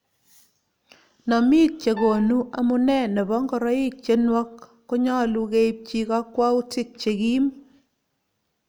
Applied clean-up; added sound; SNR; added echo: none; Piano; 17 dB; none.